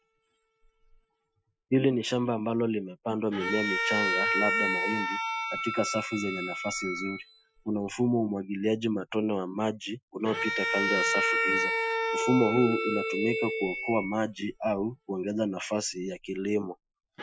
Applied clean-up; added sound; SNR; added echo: classical method Wiener filter.